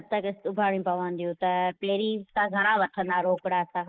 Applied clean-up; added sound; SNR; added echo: neural mask model Resemble Enhance denoiser.